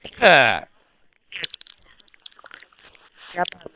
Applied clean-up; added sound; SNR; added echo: neural separator model SepFormer WHAM!.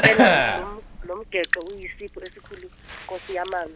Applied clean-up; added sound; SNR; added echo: none; Chewing, mastication / Cough; -3 dB; none.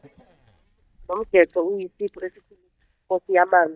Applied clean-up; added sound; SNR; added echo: neural mask model DeepFilterNet 3.